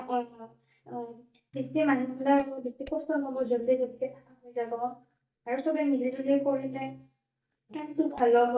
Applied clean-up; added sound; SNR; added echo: neural mask model DeepFilterNet 3.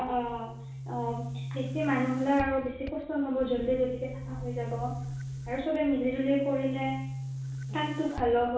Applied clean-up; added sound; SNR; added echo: none; Boom; 8 dB; reverberation time 0.6 s.